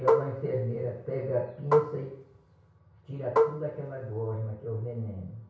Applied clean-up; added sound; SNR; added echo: none; Marimba, xylophone; -4 dB; reverberation time 0.6 s.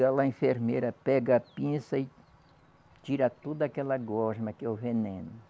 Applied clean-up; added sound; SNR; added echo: none; none; none; none.